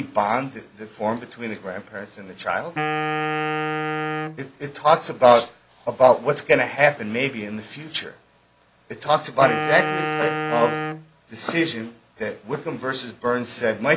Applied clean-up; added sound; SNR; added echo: none; Wind instrument, woodwind instrument; 4 dB; none.